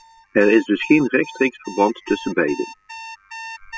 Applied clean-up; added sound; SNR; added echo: classical method spectral subtraction.